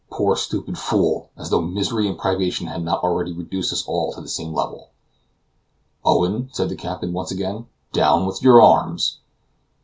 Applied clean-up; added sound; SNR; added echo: none; none; none; none.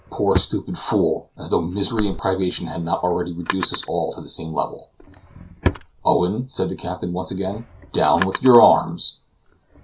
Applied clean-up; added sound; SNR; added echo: none; Drawer open or close; 11 dB; none.